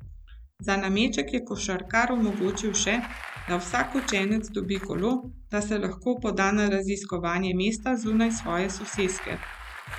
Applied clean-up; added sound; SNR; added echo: none; Bass drum + Bicycle; 14 dB; none.